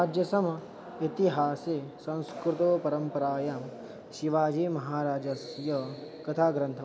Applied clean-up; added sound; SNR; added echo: none; none; none; none.